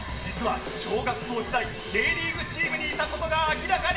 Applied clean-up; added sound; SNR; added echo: none; Snare drum / Drum kit; 10 dB; reverberation time 0.7 s.